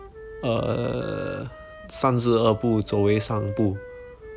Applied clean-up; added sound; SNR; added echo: none; Wind instrument, woodwind instrument; 15 dB; none.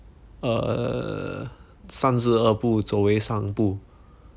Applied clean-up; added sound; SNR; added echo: none; none; none; none.